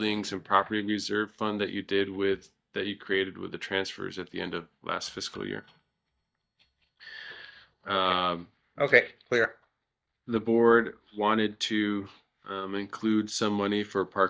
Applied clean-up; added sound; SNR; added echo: neural mask model DeepFilterNet 3.